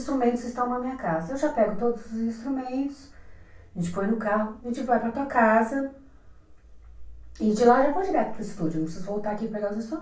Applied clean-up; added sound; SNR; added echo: none; none; none; reverberation time 0.3 s.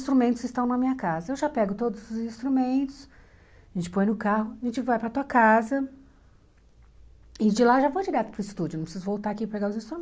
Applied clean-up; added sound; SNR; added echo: none; none; none; none.